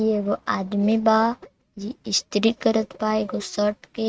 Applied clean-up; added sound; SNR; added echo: neural mask model RNNoise.